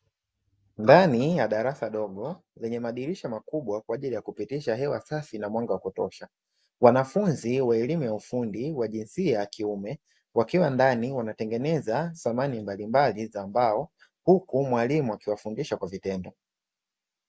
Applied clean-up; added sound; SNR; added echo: none; none; none; none.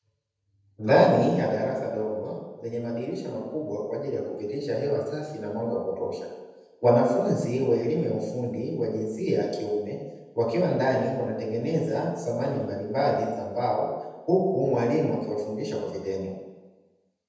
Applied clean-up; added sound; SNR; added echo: none; none; none; reverberation time 1.0 s.